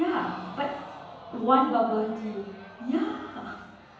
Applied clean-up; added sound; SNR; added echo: none; Crowd; 17 dB; reverberation time 0.9 s.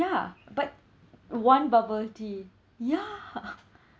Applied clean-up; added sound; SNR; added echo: none; none; none; none.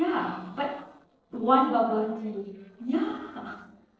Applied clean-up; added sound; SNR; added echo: neural separator model SepFormer DNS4.